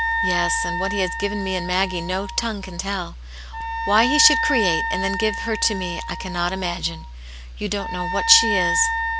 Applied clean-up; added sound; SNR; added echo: none; Wind instrument, woodwind instrument; 3 dB; none.